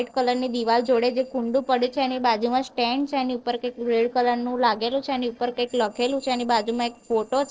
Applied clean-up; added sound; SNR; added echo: neural separator model SepFormer DNS4.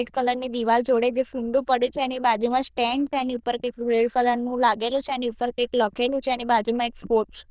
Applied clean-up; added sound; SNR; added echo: neural diffusion model UNIVERSE++.